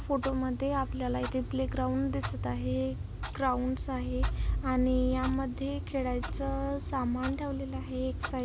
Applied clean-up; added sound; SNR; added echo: none; Clock; 3 dB; none.